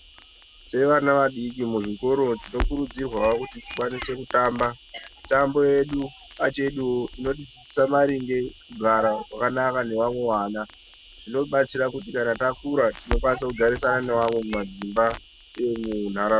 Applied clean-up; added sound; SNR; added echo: none; Crackle + Insect; 14 dB; none.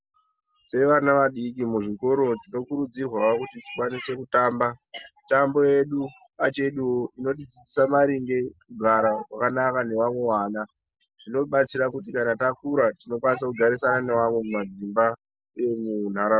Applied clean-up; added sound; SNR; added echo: none; none; none; none.